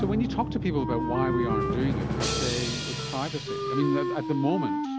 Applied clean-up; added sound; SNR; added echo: none; Wind instrument, woodwind instrument + Drum; -1 dB; none.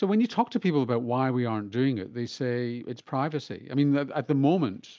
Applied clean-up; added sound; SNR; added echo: none; none; none; none.